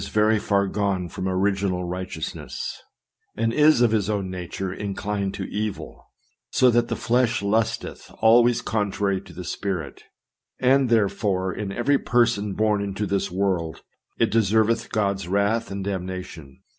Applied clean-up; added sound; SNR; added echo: none; none; none; none.